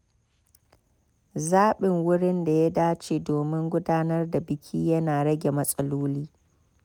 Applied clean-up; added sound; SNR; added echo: none; none; none; none.